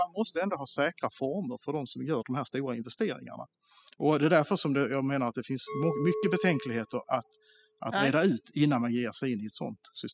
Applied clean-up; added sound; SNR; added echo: classical method spectral subtraction.